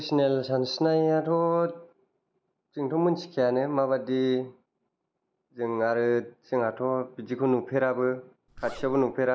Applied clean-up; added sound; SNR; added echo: none; Zipper (clothing); 15 dB; none.